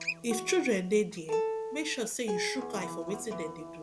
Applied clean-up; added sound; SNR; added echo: none; Acoustic guitar; 4 dB; none.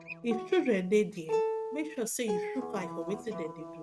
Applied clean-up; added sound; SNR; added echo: neural mask model RNNoise.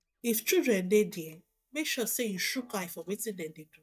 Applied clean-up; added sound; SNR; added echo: neural mask model DeepFilterNet 3.